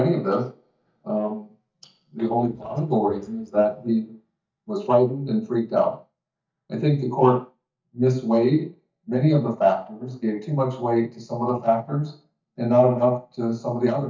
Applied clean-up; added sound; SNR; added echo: neural mask model DeepFilterNet 3.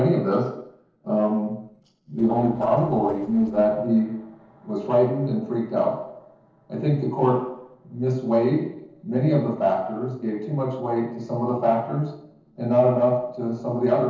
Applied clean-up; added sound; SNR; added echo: neural separator model SepFormer DNS4.